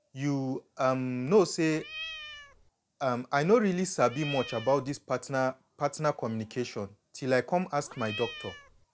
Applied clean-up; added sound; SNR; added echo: none; Cat; 13 dB; none.